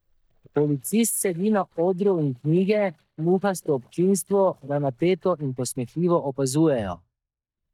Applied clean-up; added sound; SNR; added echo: neural mask model DeepFilterNet 3.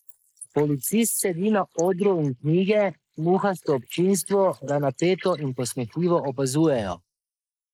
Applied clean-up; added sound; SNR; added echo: neural mask model Resemble Enhance denoiser.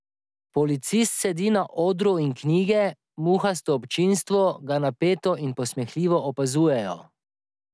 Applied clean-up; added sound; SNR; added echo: none; none; none; none.